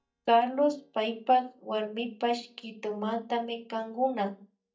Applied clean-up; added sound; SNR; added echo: neural mask model DeepFilterNet 3.